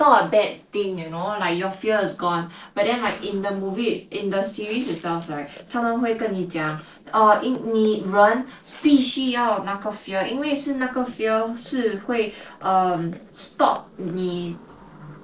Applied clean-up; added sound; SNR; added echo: neural separator model SepFormer DNS4.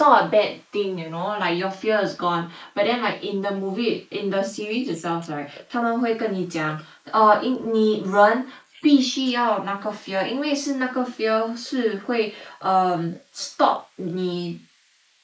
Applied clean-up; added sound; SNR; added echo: neural mask model Resemble Enhance denoiser.